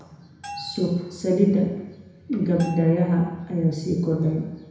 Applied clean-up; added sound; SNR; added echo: none; Bell; 20 dB; reverberation time 1.0 s.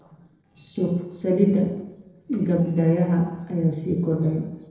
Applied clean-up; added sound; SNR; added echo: neural separator model SepFormer DNS4.